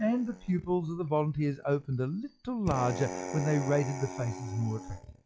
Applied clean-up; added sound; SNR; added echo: classical method log-MMSE.